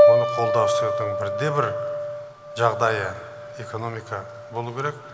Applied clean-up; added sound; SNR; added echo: none; Piano; -4 dB; none.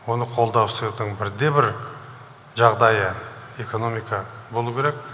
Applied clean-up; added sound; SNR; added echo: none; none; none; none.